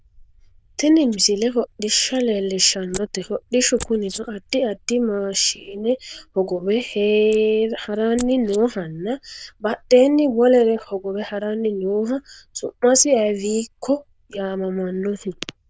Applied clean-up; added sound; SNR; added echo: neural diffusion model UNIVERSE++.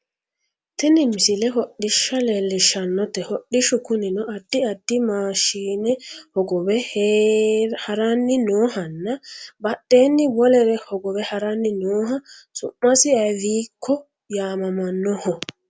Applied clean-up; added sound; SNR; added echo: none; none; none; none.